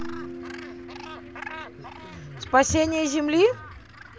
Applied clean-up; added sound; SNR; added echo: none; Guitar + Gull, seagull; 14 dB; none.